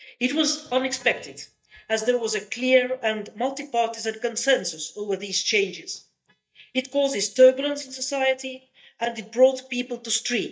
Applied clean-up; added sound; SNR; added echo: neural mask model DeepFilterNet 3.